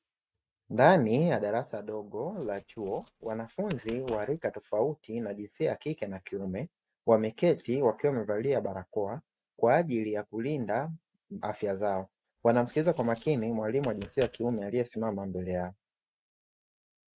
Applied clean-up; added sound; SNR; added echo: neural mask model RNNoise.